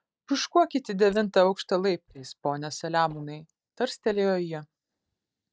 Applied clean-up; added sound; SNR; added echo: neural mask model DeepFilterNet 3.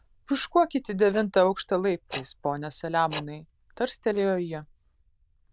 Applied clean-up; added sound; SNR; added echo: neural diffusion model UNIVERSE++.